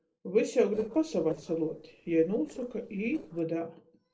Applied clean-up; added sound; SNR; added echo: neural separator model SepFormer DNS4.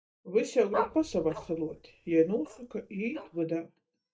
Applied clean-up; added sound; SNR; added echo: neural mask model DeepFilterNet 3.